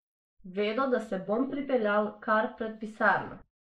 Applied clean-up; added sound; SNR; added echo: neural mask model Resemble Enhance denoiser.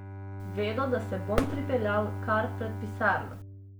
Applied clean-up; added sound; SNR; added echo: none; Bowed string instrument + Fireworks; 4 dB; none.